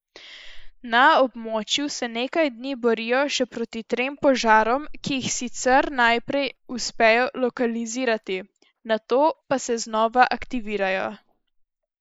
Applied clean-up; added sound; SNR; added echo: neural mask model Resemble Enhance denoiser.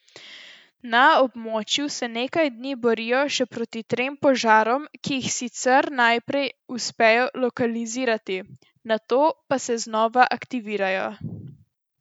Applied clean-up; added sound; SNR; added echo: none; none; none; none.